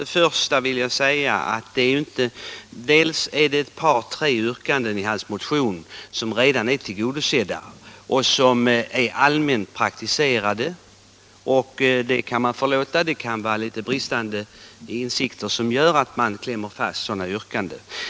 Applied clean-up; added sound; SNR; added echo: none; none; none; none.